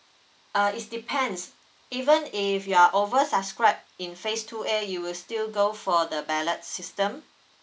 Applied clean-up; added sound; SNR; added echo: none; none; none; none.